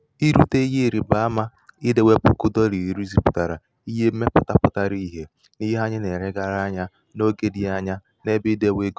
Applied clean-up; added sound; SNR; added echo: none; none; none; none.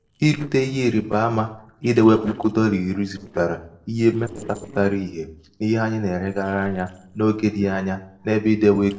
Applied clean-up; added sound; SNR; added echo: neural separator model SepFormer DNS4.